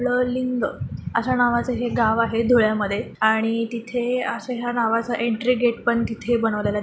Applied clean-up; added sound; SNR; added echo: none; none; none; none.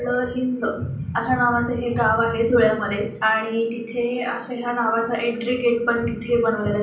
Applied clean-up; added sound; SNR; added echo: none; none; none; reverberation time 0.6 s.